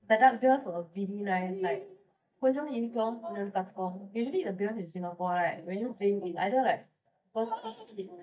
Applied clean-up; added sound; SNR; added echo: neural mask model DeepFilterNet 3.